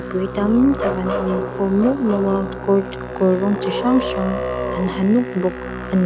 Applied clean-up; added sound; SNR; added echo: none; Musical instrument; 6 dB; none.